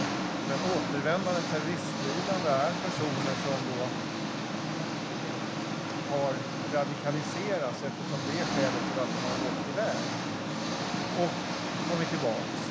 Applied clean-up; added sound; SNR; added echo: none; Engine; -2 dB; none.